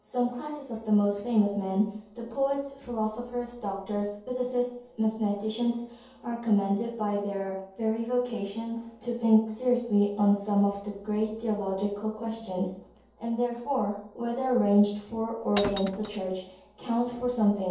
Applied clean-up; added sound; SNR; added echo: none; Glass; 9 dB; reverberation time 0.7 s.